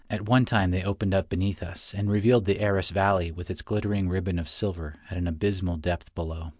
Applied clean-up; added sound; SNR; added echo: none; none; none; none.